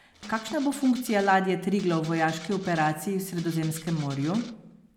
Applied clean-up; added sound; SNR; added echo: none; Rattle (instrument); 18 dB; none.